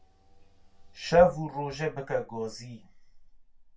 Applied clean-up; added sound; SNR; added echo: none; Engine / Car; 19 dB; reverberation time 0.2 s.